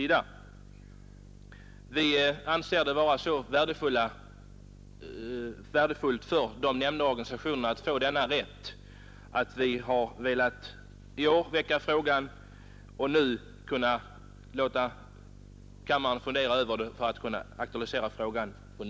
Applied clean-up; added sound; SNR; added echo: none; none; none; none.